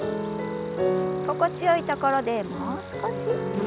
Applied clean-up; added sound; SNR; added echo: none; Cricket; 12 dB; none.